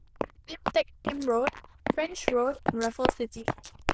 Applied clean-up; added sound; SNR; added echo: neural diffusion model UNIVERSE++.